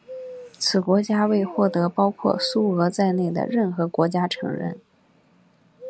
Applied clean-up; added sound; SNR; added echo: none; Bird vocalization, bird call, bird song; 17 dB; none.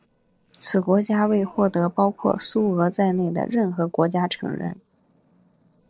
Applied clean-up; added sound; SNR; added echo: neural separator model SepFormer DNS4.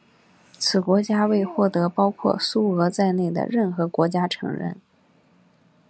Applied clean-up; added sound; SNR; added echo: none; none; none; none.